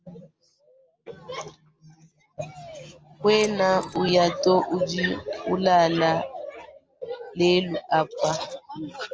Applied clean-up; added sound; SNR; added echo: none; Keys jangling; 18 dB; none.